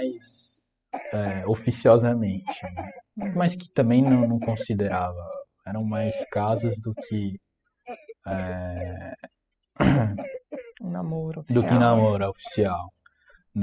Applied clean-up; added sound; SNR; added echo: classical method spectral subtraction.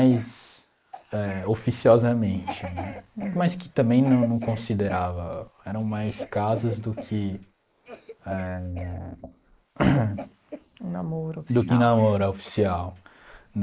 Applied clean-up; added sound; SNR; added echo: neural mask model Resemble Enhance denoiser.